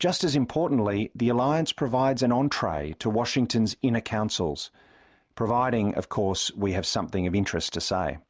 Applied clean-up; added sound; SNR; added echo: none; none; none; none.